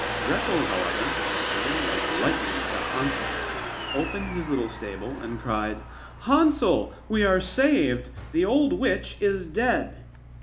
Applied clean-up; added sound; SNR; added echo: none; Domestic sounds, home sounds; 5 dB; reverberation time 0.4 s.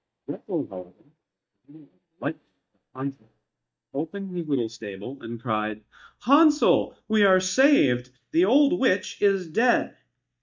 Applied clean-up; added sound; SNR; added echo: neural mask model DeepFilterNet 3.